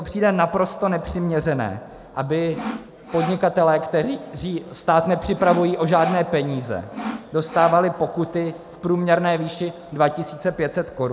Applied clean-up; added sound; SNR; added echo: none; Sawing; 10 dB; none.